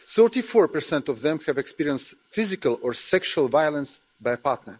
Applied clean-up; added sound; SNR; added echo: neural mask model Resemble Enhance denoiser.